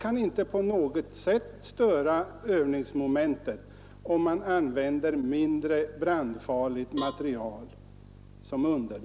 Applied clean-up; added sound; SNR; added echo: none; Cowbell; 16 dB; none.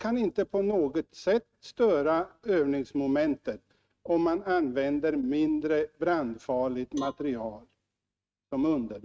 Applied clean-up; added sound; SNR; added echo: neural mask model RNNoise.